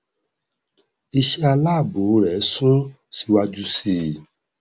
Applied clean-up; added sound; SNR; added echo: none; none; none; none.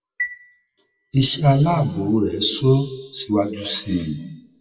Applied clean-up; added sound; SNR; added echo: classical method WPE with log-MMSE.